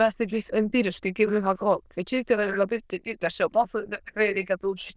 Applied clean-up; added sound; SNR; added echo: neural diffusion model UNIVERSE++.